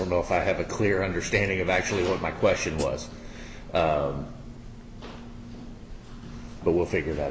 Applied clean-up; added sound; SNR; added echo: none; Hi-hat; 11 dB; none.